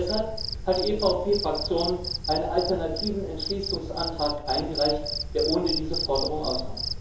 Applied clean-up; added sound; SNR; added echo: none; Cricket; 4 dB; reverberation time 2.8 s.